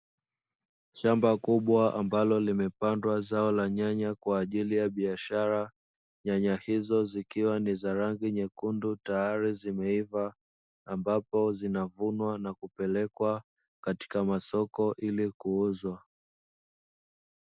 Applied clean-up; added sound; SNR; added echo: none; none; none; none.